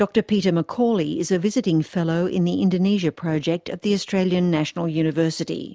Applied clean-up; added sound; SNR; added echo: none; none; none; none.